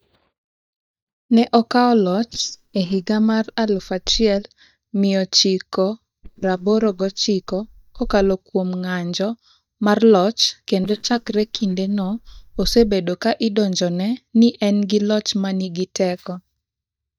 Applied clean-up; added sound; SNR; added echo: neural mask model DeepFilterNet 3.